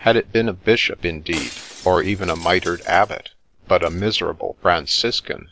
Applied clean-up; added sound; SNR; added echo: none; Shatter; 19 dB; none.